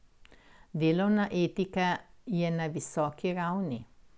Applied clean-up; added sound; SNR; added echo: none; none; none; none.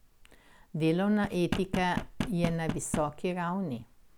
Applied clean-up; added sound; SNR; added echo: none; Knock; 5 dB; none.